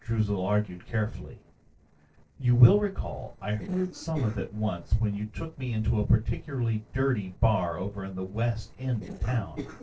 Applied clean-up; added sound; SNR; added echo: neural separator model SepFormer DNS4.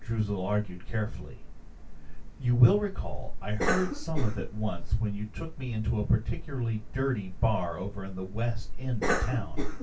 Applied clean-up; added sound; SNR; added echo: none; Cough; 1 dB; reverberation time 0.2 s.